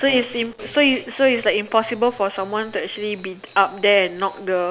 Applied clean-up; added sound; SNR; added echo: none; none; none; none.